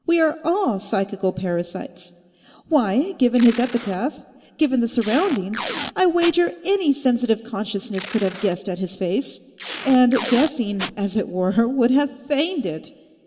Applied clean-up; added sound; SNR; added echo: none; Packing tape, duct tape; 8 dB; reverberation time 1.2 s.